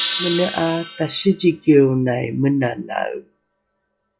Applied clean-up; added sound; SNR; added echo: classical method log-MMSE.